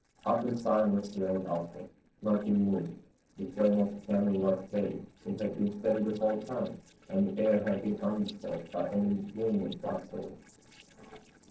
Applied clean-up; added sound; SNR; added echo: neural separator model SepFormer DNS4.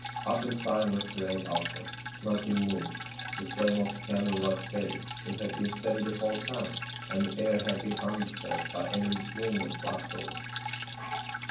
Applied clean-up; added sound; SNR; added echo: none; Drip; 4 dB; reverberation time 0.6 s.